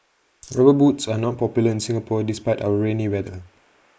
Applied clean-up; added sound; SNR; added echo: neural mask model Resemble Enhance denoiser.